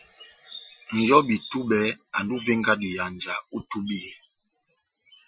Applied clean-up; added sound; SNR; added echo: classical method Wiener filter.